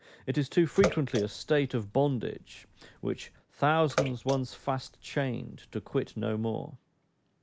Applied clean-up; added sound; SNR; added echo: none; Bathtub (filling or washing) / Water / Splash, splatter; 9 dB; none.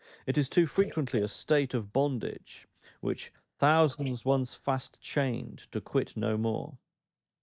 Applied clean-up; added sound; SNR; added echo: neural mask model DeepFilterNet 3.